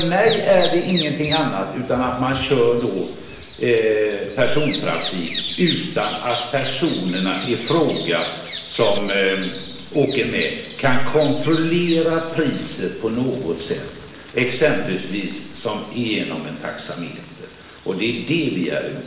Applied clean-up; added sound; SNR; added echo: none; Bird vocalization, bird call, bird song; 13 dB; reverberation time 0.9 s.